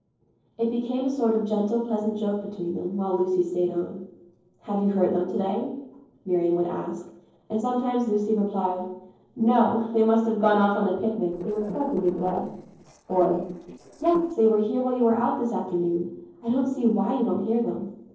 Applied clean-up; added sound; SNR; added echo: neural separator model SepFormer DNS4.